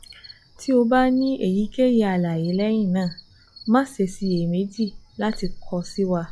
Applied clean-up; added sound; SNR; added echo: classical method log-MMSE.